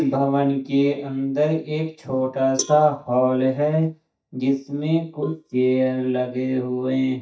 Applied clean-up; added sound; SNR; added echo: neural mask model DeepFilterNet 3.